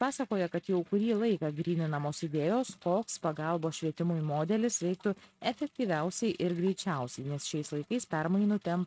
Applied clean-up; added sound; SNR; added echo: neural mask model RNNoise.